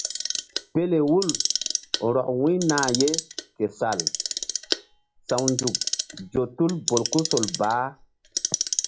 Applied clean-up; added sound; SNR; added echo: classical method log-MMSE.